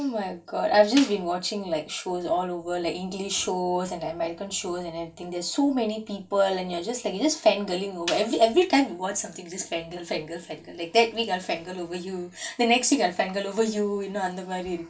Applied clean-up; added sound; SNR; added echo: none; Snare drum; 14 dB; reverberation time 0.2 s.